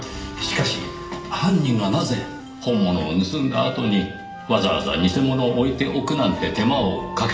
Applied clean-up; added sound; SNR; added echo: none; Wind instrument, woodwind instrument; 16 dB; reverberation time 0.9 s.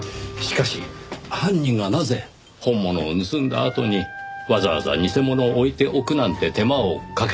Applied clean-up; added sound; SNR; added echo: none; none; none; none.